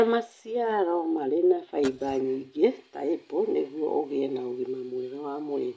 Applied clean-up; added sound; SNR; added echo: none; Glass; 16 dB; none.